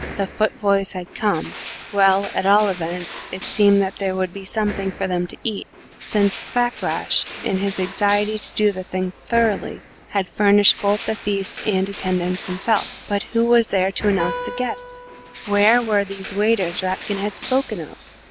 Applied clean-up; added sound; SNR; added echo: none; Crushing + Acoustic guitar; 11 dB; none.